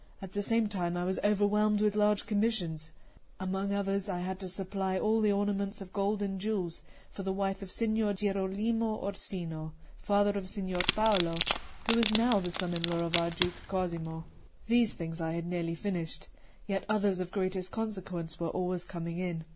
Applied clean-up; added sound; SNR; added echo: none; Wood; -4 dB; none.